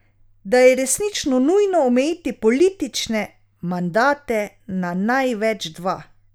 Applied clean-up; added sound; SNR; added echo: none; none; none; none.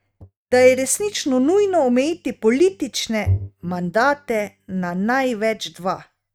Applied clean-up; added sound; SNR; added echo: neural mask model RNNoise.